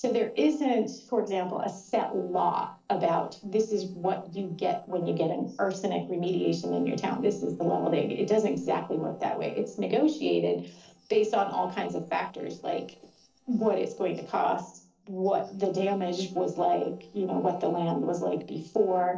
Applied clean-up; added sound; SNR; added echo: neural separator model SepFormer DNS4.